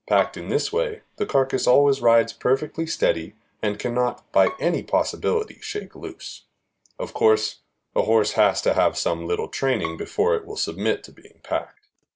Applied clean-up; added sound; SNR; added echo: none; Bowed string instrument; 18 dB; none.